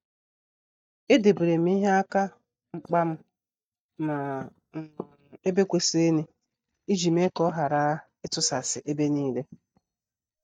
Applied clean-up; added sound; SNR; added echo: neural mask model DeepFilterNet 3.